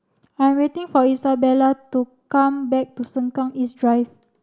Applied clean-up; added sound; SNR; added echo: none; none; none; none.